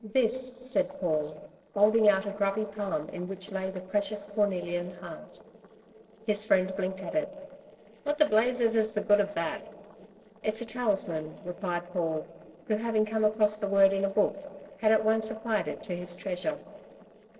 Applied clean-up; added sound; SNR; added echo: neural separator model SepFormer DNS4.